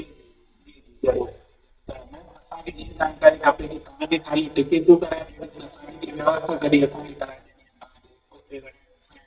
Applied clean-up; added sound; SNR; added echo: neural mask model DeepFilterNet 3.